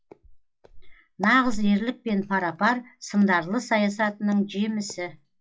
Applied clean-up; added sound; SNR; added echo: classical method log-MMSE.